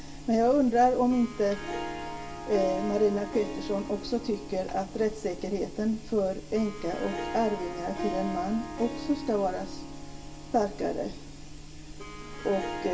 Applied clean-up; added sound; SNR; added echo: none; Harp; 10 dB; reverberation time 0.2 s.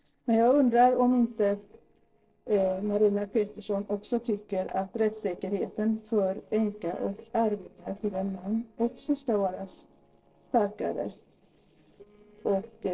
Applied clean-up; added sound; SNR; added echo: neural separator model SepFormer DNS4.